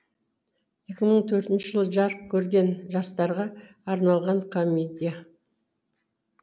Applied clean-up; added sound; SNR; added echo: none; none; none; none.